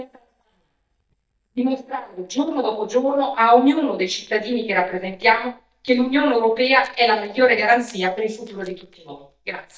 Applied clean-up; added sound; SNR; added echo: neural mask model DeepFilterNet 3.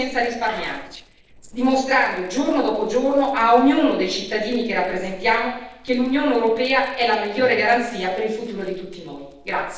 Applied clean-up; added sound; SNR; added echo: neural separator model SepFormer DNS4.